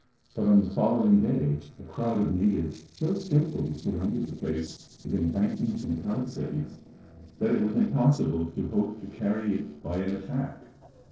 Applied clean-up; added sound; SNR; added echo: neural separator model SepFormer DNS4.